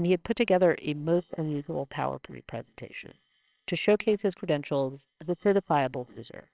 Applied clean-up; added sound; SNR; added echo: neural separator model SepFormer WHAMR!.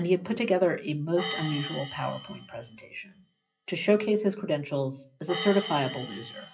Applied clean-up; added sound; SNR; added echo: classical method WPE with log-MMSE.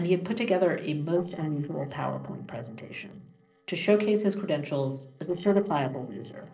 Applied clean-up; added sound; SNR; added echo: neural separator model SepFormer DNS4.